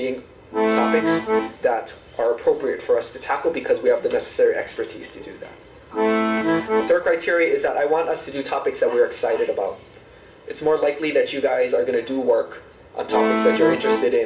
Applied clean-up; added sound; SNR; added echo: none; Accordion; -2 dB; reverberation time 0.4 s.